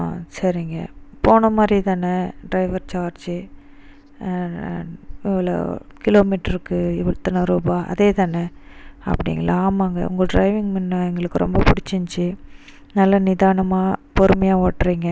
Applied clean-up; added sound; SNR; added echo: none; none; none; none.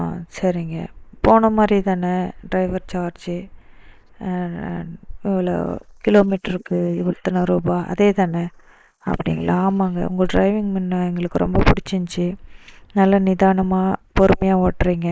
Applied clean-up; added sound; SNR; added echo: neural mask model Resemble Enhance denoiser.